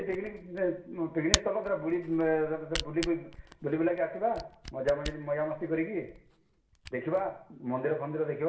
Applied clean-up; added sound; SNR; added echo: none; Camera; 10 dB; reverberation time 0.7 s.